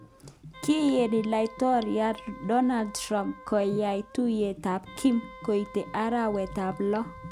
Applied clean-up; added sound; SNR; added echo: none; Wind instrument, woodwind instrument + Bathtub (filling or washing) / Gurgling; 17 dB; none.